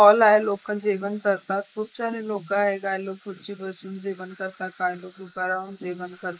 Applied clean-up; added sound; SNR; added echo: neural mask model Resemble Enhance denoiser.